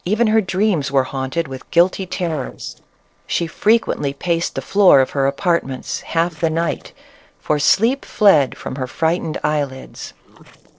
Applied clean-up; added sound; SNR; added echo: neural separator model SepFormer DNS4.